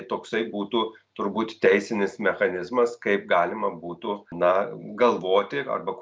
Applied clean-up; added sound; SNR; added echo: none; none; none; none.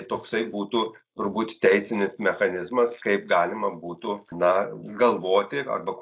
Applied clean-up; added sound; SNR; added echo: neural mask model Resemble Enhance denoiser.